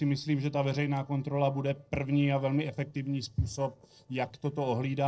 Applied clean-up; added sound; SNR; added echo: neural separator model SepFormer DNS4.